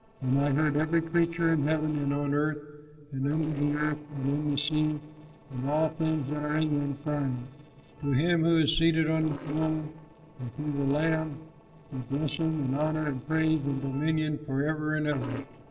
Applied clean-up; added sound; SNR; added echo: neural separator model SepFormer DNS4.